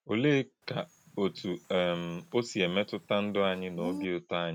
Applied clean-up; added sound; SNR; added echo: none; Bird; 15 dB; none.